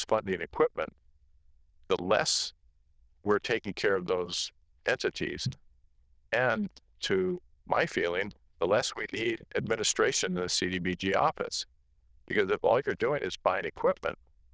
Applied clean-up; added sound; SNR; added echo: neural diffusion model UNIVERSE++.